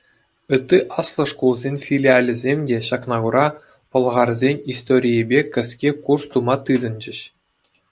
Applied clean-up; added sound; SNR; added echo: none; none; none; none.